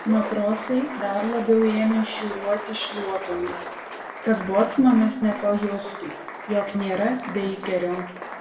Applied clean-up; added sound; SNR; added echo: none; Applause; 12 dB; reverberation time 0.8 s.